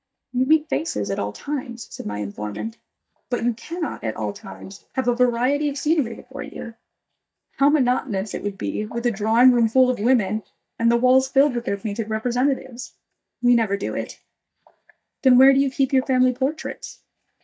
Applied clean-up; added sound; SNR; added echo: neural mask model DeepFilterNet 3.